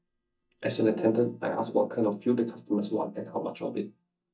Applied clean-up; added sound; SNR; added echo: neural mask model DeepFilterNet 3.